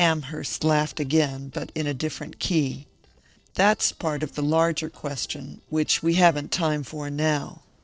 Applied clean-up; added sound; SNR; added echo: neural separator model SepFormer DNS4.